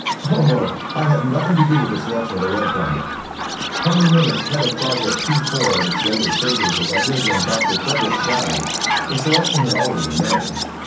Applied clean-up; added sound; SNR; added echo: none; Chirp, tweet; 2 dB; reverberation time 0.6 s.